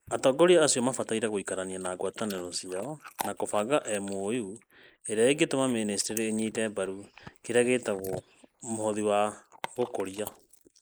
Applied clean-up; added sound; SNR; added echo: neural mask model Resemble Enhance denoiser.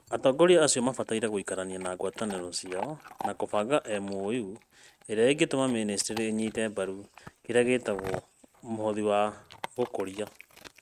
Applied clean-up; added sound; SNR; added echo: neural mask model RNNoise.